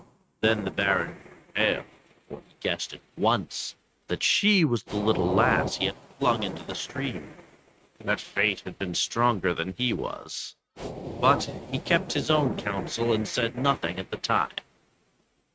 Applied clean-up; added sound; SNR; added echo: neural mask model RNNoise.